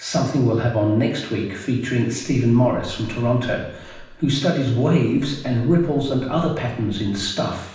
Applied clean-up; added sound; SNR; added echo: none; Buzz; 17 dB; reverberation time 0.9 s.